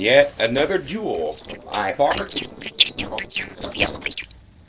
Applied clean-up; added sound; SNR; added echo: neural separator model SepFormer DNS4.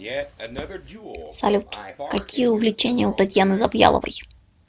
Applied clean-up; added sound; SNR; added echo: none; Fart; 14 dB; none.